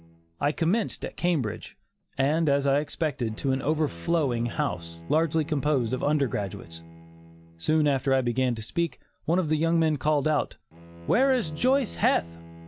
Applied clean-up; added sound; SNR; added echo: none; Bowed string instrument; 18 dB; none.